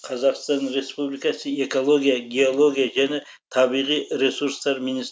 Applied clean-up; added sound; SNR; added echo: none; none; none; none.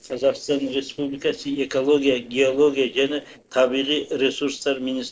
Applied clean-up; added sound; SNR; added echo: neural separator model SepFormer DNS4.